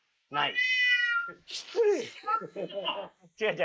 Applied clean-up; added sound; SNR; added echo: neural mask model Resemble Enhance denoiser.